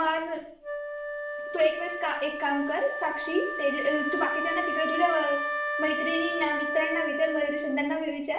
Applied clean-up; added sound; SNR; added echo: none; Wind instrument, woodwind instrument; 3 dB; reverberation time 0.5 s.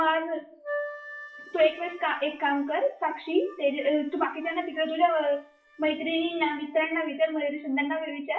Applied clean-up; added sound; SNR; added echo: classical method WPE with log-MMSE.